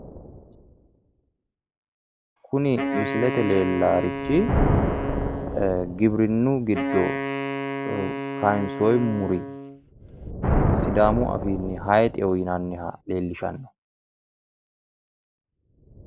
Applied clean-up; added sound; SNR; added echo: none; Wind instrument, woodwind instrument + Thunder; 3 dB; none.